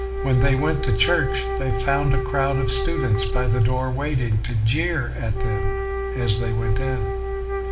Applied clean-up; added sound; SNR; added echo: none; Wind instrument, woodwind instrument; 8 dB; reverberation time 1.6 s.